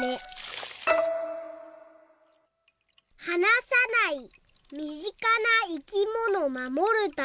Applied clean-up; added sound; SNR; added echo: none; none; none; none.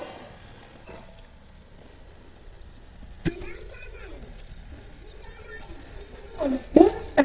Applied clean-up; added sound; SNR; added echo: neural mask model DeepFilterNet 3.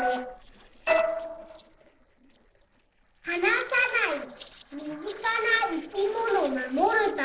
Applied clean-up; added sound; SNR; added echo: neural separator model SepFormer DNS4.